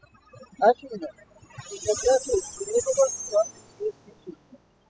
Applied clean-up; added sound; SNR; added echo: classical method spectral subtraction.